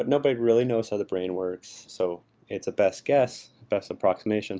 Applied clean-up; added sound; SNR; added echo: none; none; none; none.